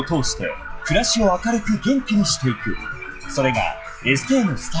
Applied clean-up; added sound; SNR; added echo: classical method log-MMSE.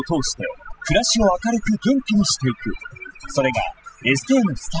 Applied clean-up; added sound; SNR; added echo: classical method spectral subtraction.